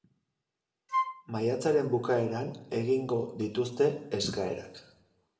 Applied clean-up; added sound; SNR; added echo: none; Wind instrument, woodwind instrument; 2 dB; reverberation time 0.7 s.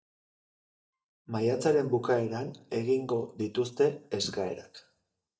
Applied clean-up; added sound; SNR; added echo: neural mask model DeepFilterNet 3.